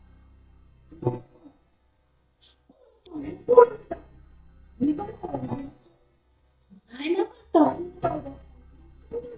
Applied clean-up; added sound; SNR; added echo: neural mask model DeepFilterNet 3.